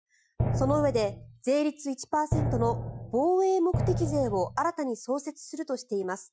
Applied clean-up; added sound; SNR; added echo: classical method Wiener filter.